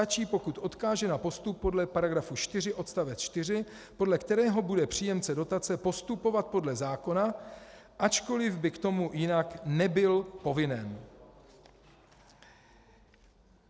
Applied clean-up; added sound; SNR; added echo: none; none; none; none.